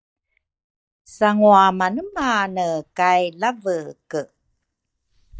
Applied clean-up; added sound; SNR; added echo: neural mask model DeepFilterNet 3.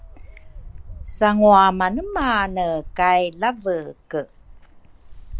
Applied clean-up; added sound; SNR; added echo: none; Bird; 16 dB; none.